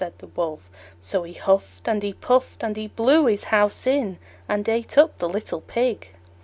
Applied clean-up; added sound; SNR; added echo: none; none; none; none.